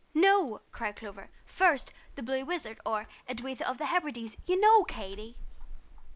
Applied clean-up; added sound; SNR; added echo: neural mask model Resemble Enhance denoiser.